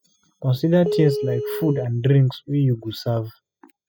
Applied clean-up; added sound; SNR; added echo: classical method spectral subtraction.